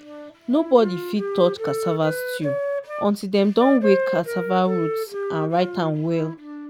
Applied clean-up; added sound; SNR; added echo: none; Wind instrument, woodwind instrument; 6 dB; none.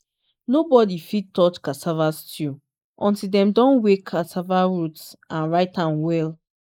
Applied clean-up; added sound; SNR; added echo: neural mask model Resemble Enhance denoiser.